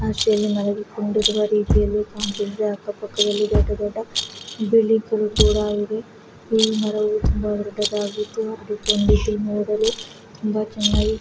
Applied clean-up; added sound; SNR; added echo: none; Rattle + Thump, thud; 4 dB; none.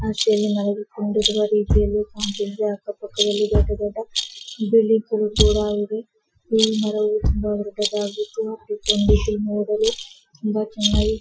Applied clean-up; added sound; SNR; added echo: classical method Wiener filter.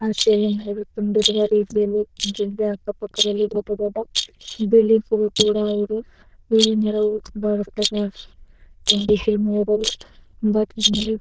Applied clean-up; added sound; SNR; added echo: neural diffusion model UNIVERSE++.